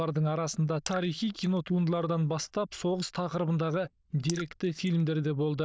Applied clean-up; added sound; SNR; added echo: neural diffusion model UNIVERSE++.